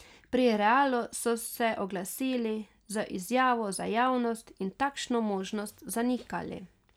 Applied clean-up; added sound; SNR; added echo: none; none; none; none.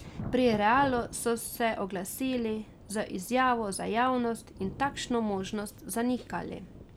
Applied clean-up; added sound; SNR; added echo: none; Thunder / Rain; 15 dB; none.